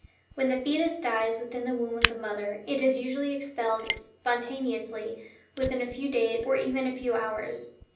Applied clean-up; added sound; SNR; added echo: none; Fire; 10 dB; reverberation time 0.6 s.